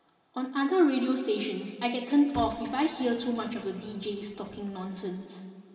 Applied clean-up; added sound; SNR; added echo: none; Car; 19 dB; reverberation time 2.6 s.